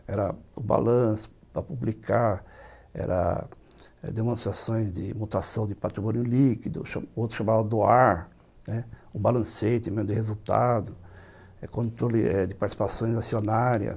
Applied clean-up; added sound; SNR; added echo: none; none; none; none.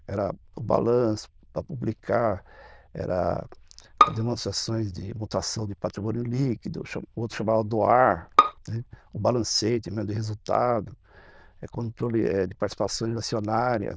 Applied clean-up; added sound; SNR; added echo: neural diffusion model UNIVERSE++.